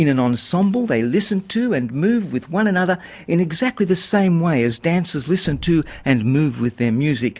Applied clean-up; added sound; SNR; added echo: none; Explosion; 17 dB; none.